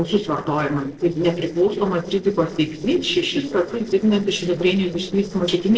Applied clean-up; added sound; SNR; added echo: neural separator model SepFormer DNS4.